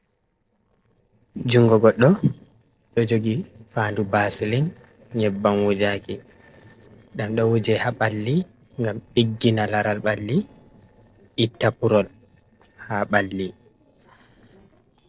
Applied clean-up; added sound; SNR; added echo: neural separator model SepFormer DNS4.